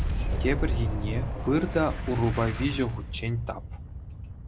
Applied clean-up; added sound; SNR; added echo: none; Boom; 1 dB; none.